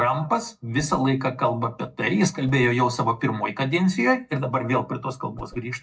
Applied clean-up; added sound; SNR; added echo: neural separator model SepFormer DNS4.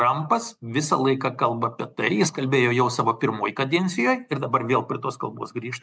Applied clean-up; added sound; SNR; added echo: none; none; none; none.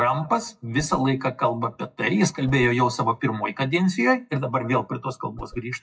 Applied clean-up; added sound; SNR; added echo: classical method WPE with log-MMSE.